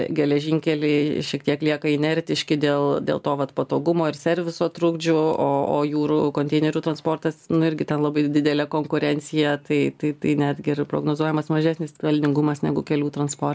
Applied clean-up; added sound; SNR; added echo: none; none; none; none.